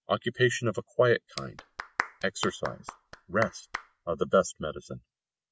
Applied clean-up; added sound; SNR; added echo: none; Clapping; 10 dB; none.